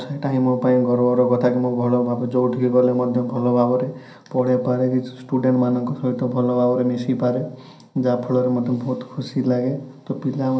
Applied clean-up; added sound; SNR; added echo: none; none; none; reverberation time 0.3 s.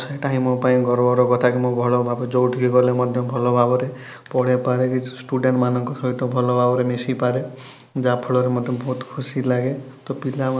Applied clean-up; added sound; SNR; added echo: none; none; none; none.